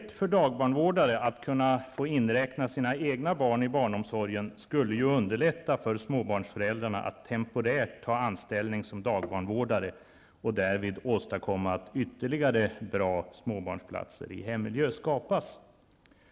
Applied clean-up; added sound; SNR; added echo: none; none; none; none.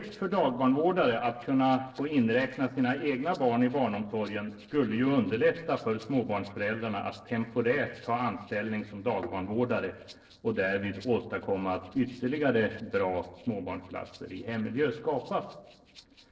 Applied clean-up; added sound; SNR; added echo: neural separator model SepFormer DNS4.